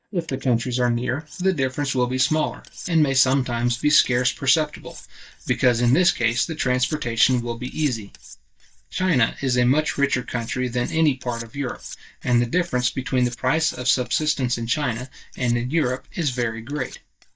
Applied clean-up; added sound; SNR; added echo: neural mask model DeepFilterNet 3.